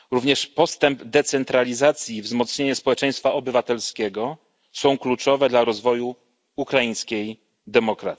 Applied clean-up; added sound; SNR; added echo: none; none; none; none.